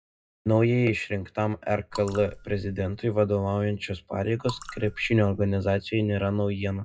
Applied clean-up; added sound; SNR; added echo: classical method WPE with log-MMSE.